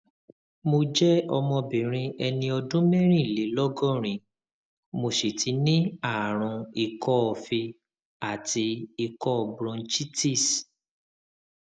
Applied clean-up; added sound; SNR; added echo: none; none; none; none.